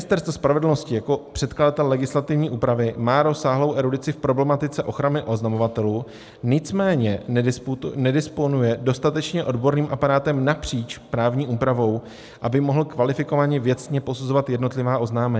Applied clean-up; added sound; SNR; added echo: none; none; none; none.